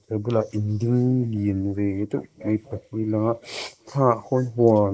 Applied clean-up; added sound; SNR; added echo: neural mask model Resemble Enhance denoiser.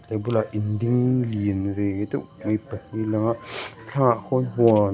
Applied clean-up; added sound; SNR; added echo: none; none; none; none.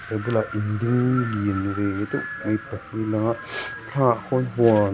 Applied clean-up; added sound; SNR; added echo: none; Wind; 14 dB; none.